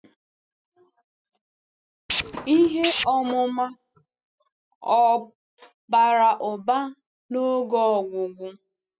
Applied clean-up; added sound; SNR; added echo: classical method spectral subtraction.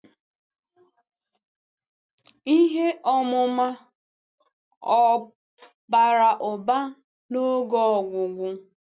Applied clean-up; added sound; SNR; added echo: none; none; none; none.